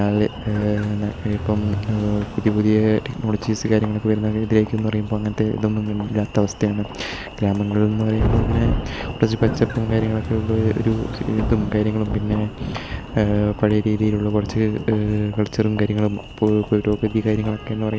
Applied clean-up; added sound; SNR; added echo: none; Engine + Thunder; 8 dB; none.